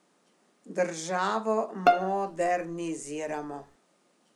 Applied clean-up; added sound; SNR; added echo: none; Bowed string instrument; -1 dB; none.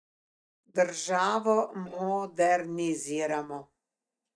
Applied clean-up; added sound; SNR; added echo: neural mask model DeepFilterNet 3.